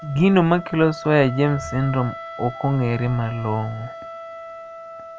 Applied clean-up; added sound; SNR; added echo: none; Wind instrument, woodwind instrument; 14 dB; none.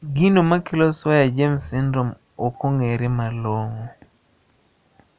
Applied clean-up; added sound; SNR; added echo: none; none; none; none.